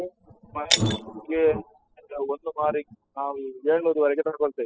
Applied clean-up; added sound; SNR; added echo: classical method spectral subtraction.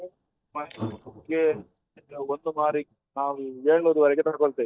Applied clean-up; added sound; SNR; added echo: neural mask model DeepFilterNet 3.